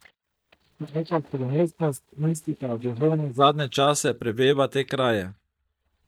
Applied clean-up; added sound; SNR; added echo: neural mask model DeepFilterNet 3.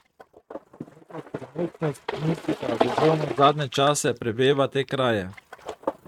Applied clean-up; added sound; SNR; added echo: neural mask model RNNoise.